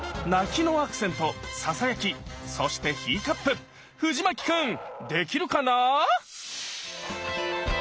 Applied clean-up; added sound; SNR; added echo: none; Bark; 18 dB; none.